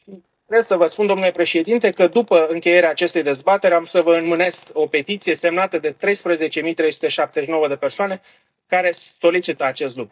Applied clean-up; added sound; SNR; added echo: neural mask model DeepFilterNet 3.